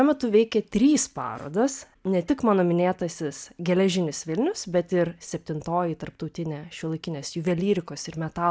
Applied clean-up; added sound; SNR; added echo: none; none; none; none.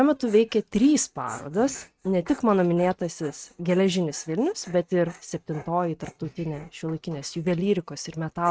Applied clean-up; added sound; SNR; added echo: neural mask model RNNoise.